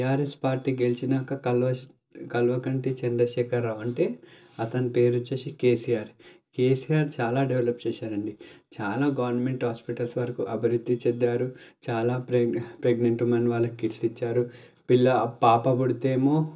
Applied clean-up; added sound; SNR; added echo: none; none; none; reverberation time 0.2 s.